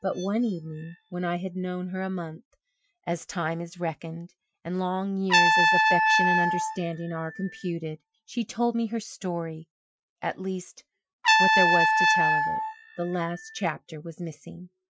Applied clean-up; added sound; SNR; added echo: classical method Wiener filter.